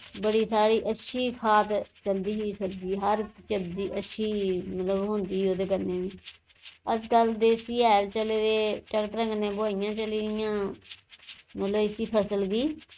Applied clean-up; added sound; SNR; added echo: neural mask model RNNoise.